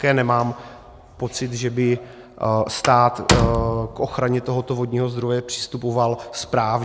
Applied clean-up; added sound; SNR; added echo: none; Slam; 2 dB; none.